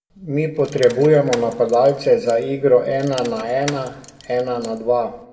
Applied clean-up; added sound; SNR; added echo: none; Rattle / Keys jangling; 20 dB; reverberation time 1.2 s.